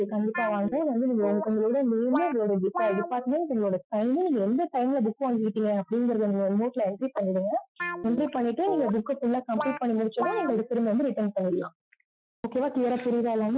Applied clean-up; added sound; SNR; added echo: classical method Wiener filter.